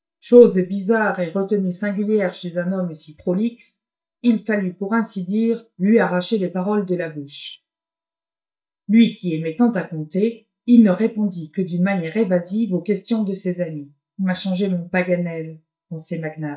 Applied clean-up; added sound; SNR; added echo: neural mask model DeepFilterNet 3.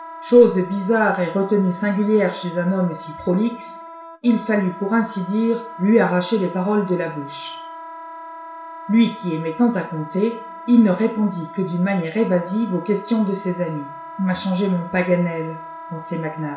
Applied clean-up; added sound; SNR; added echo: none; Wind instrument, woodwind instrument; 15 dB; reverberation time 0.5 s.